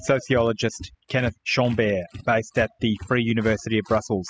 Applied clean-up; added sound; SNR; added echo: classical method spectral subtraction.